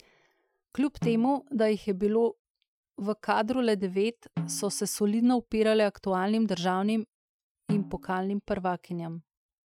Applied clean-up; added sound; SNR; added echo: classical method Wiener filter.